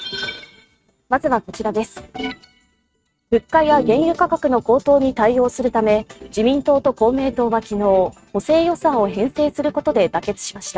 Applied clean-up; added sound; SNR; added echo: neural mask model RNNoise.